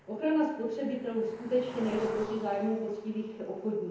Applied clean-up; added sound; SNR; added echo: none; Cricket; 16 dB; reverberation time 1.0 s.